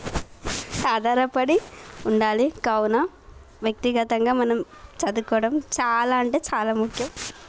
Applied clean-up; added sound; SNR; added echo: none; none; none; none.